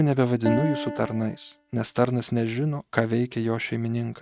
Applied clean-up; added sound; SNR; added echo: neural mask model RNNoise.